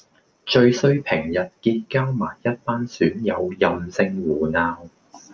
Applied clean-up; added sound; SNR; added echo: none; none; none; none.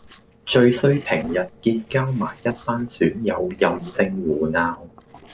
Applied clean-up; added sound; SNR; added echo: neural separator model SepFormer DNS4.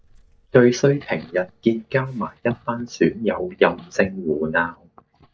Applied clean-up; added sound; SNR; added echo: neural mask model DeepFilterNet 3.